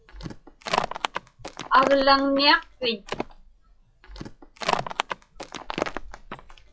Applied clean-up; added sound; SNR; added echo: classical method log-MMSE.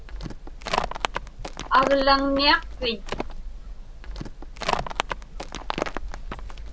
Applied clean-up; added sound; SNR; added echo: none; Livestock, farm animals, working animals; 3 dB; none.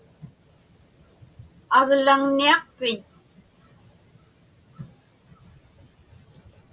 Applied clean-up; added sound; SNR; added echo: none; none; none; none.